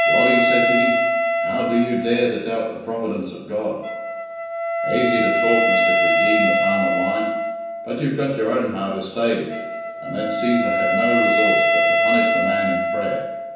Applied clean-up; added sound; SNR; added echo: none; Wind instrument, woodwind instrument; -3 dB; reverberation time 0.9 s.